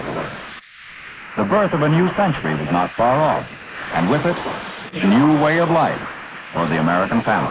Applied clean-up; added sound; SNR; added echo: neural mask model Resemble Enhance denoiser.